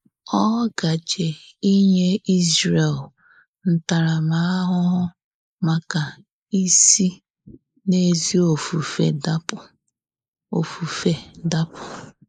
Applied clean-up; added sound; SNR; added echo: neural mask model Resemble Enhance denoiser.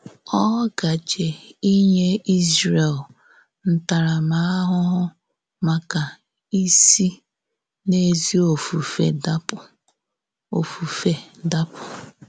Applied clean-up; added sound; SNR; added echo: none; none; none; none.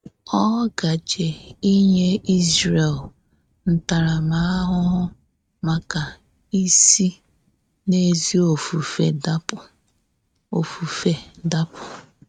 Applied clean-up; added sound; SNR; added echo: neural mask model RNNoise.